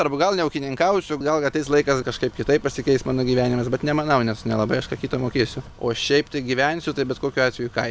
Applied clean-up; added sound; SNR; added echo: none; none; none; none.